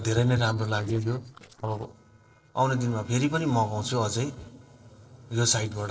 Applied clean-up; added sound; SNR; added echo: neural separator model SepFormer DNS4.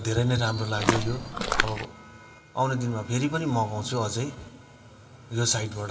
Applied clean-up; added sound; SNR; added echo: none; Walk, footsteps; -1 dB; reverberation time 2.1 s.